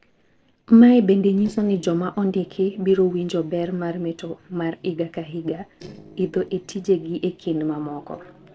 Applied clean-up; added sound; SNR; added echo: neural separator model SepFormer DNS4.